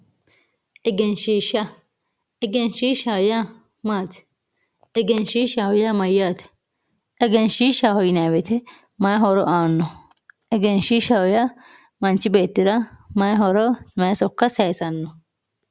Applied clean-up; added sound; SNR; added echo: none; none; none; none.